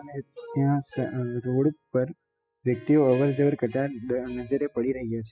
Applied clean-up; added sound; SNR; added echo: classical method spectral subtraction.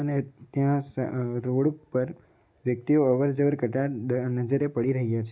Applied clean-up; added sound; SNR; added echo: none; none; none; none.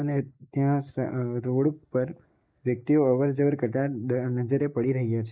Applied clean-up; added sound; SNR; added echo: neural mask model Resemble Enhance denoiser.